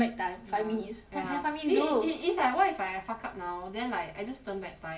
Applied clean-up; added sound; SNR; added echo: none; none; none; reverberation time 0.7 s.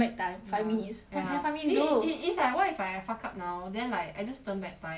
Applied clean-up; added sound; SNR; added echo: none; none; none; none.